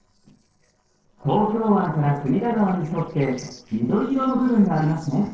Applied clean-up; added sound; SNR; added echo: neural separator model SepFormer DNS4.